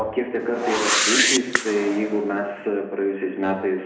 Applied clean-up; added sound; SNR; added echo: none; Whoosh, swoosh, swish; 1 dB; reverberation time 0.9 s.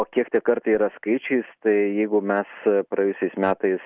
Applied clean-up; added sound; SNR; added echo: none; none; none; none.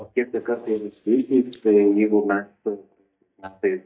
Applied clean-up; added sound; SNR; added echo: neural mask model DeepFilterNet 3.